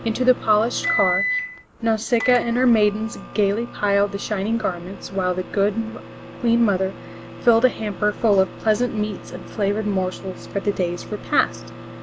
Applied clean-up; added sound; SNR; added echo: none; Microwave oven; 11 dB; none.